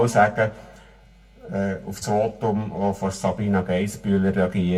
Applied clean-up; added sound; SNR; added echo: none; none; none; reverberation time 0.2 s.